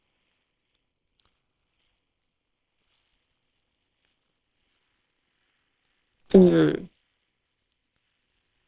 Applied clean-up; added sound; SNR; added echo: neural separator model SepFormer WHAM!.